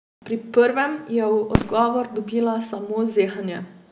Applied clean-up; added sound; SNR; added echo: none; Fireworks; 8 dB; none.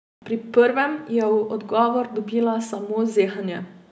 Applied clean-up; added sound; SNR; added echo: none; none; none; none.